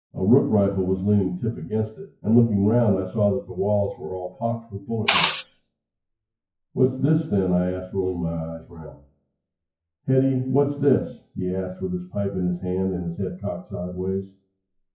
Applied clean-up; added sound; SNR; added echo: classical method WPE with log-MMSE.